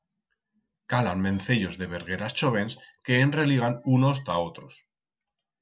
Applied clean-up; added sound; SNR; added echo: none; Chirp, tweet; 1 dB; none.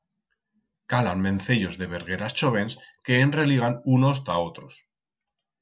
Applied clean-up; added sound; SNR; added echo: none; none; none; none.